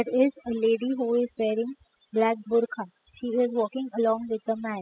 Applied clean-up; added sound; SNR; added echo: classical method spectral subtraction.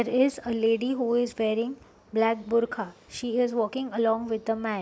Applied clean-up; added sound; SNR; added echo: none; none; none; none.